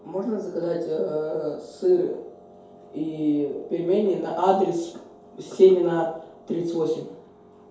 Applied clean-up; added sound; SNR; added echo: none; none; none; reverberation time 2.3 s.